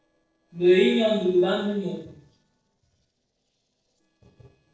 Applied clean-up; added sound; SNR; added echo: neural separator model SepFormer DNS4.